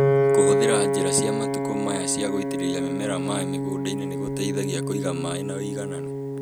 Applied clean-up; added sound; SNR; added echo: none; Piano; -5 dB; none.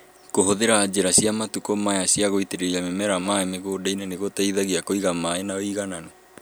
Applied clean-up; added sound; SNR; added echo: none; none; none; none.